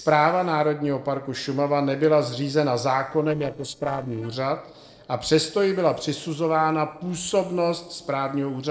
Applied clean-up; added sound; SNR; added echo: neural separator model SepFormer DNS4.